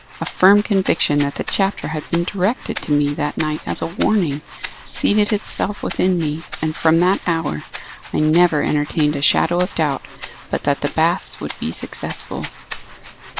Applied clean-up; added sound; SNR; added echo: none; Rattle (instrument); 15 dB; none.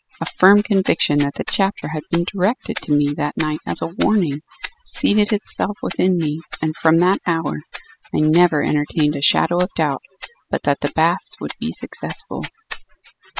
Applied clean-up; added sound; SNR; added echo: classical method spectral subtraction.